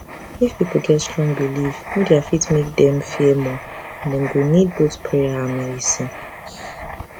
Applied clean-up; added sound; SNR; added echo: none; Writing; 13 dB; none.